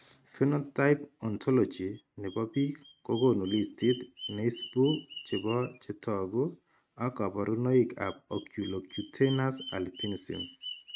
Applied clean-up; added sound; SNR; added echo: neural mask model RNNoise.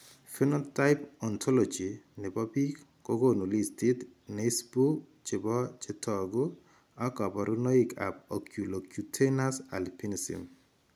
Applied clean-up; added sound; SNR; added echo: none; none; none; none.